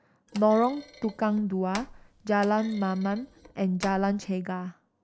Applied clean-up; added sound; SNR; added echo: none; Thump, thud; 18 dB; none.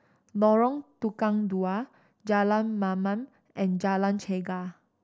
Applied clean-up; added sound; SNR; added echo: none; none; none; none.